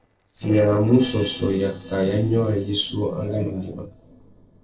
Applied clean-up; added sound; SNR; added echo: neural separator model SepFormer DNS4.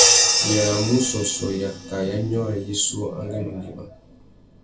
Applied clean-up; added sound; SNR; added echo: none; Crash cymbal; -1 dB; reverberation time 0.2 s.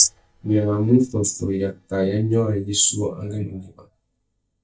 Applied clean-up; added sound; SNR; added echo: neural mask model DeepFilterNet 3.